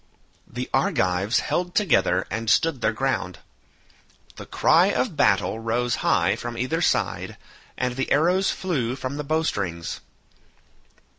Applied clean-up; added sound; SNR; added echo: none; none; none; none.